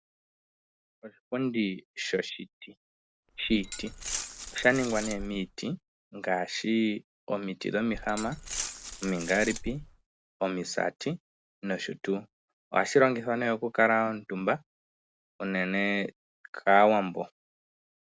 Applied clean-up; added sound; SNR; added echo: none; Glass; 9 dB; none.